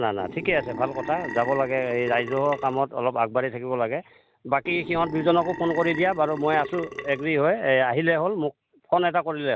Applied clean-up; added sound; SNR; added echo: none; Burping, eructation; 12 dB; none.